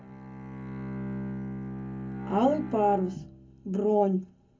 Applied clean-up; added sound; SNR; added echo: none; Bowed string instrument; 8 dB; reverberation time 0.3 s.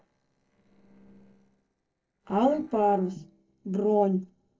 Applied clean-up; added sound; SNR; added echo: neural separator model SepFormer DNS4.